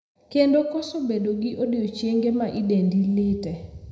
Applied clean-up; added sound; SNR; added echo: none; none; none; reverberation time 0.8 s.